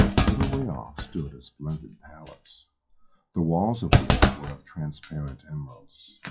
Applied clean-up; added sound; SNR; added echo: classical method WPE with log-MMSE.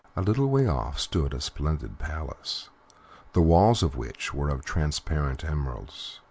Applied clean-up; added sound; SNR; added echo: none; none; none; none.